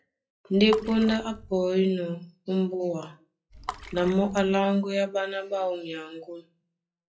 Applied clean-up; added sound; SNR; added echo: classical method WPE with log-MMSE.